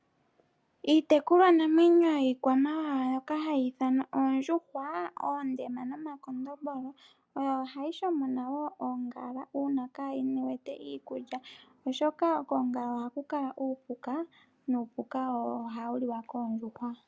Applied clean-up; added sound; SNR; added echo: none; none; none; none.